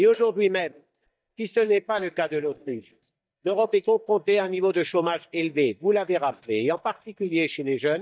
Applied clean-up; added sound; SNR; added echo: neural mask model DeepFilterNet 3.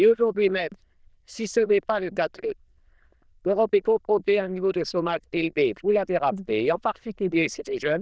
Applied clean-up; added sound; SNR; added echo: neural diffusion model UNIVERSE++.